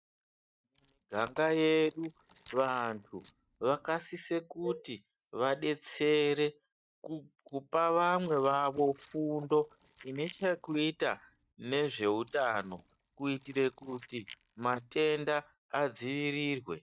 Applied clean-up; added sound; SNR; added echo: neural mask model DeepFilterNet 3.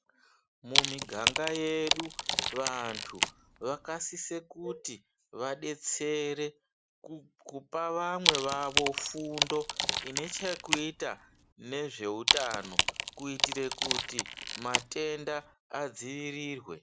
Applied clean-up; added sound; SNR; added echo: none; Wood; -4 dB; none.